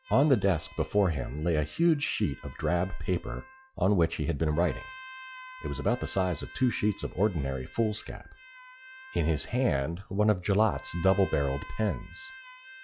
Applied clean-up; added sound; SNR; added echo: classical method log-MMSE.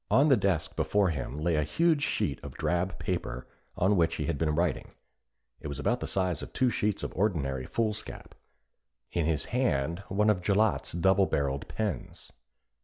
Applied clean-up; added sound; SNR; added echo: none; none; none; none.